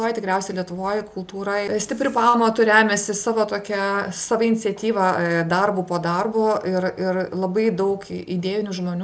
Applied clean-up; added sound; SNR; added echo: none; none; none; none.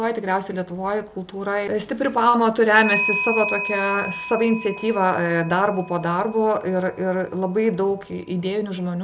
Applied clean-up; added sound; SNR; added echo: none; Clock; 10 dB; none.